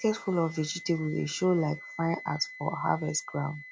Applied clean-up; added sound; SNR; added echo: none; Wind instrument, woodwind instrument; 16 dB; none.